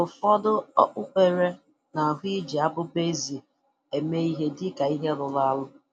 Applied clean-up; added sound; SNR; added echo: none; none; none; none.